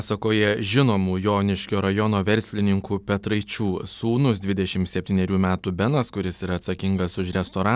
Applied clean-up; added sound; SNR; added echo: none; none; none; none.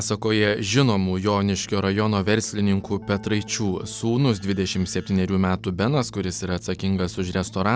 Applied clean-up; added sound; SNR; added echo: none; Keyboard (musical); 20 dB; none.